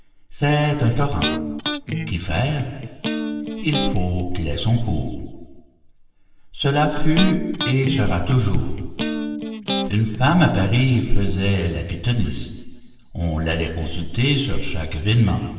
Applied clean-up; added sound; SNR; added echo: none; Electric guitar; 7 dB; reverberation time 1.3 s.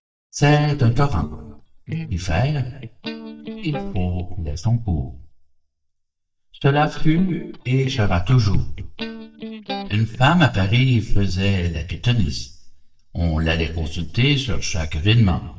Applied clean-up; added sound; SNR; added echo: neural mask model DeepFilterNet 3.